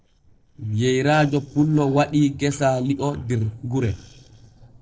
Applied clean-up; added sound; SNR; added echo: neural separator model SepFormer DNS4.